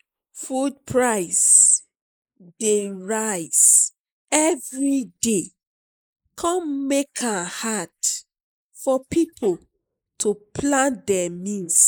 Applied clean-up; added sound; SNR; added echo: neural mask model Resemble Enhance denoiser.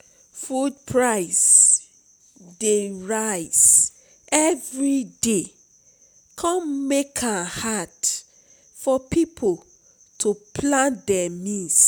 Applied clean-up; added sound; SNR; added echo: none; none; none; none.